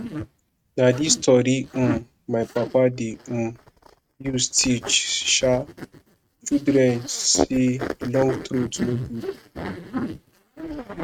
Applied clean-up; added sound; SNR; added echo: neural mask model RNNoise.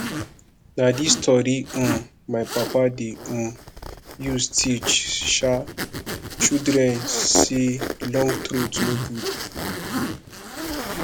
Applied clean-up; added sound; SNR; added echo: none; Zipper (clothing); 6 dB; none.